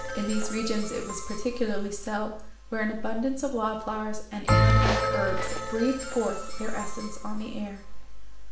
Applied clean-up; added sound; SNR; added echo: none; Bell; 1 dB; reverberation time 0.5 s.